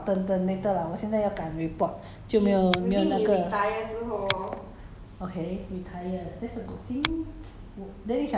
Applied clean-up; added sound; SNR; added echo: none; Finger snapping; 8 dB; none.